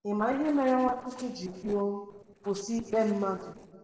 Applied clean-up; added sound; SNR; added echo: neural separator model SepFormer DNS4.